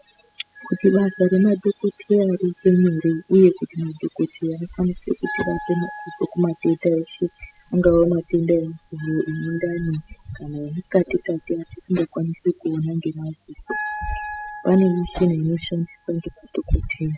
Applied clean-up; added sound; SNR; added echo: classical method spectral subtraction.